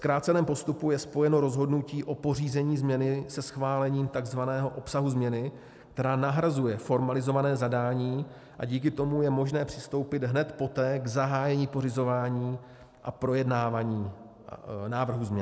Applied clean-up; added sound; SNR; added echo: none; none; none; none.